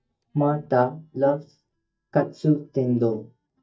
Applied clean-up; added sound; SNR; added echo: neural mask model DeepFilterNet 3.